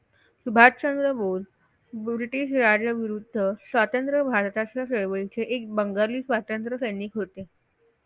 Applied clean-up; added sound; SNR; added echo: none; none; none; none.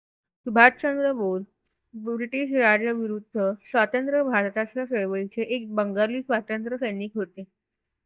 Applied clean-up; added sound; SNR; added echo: neural mask model DeepFilterNet 3.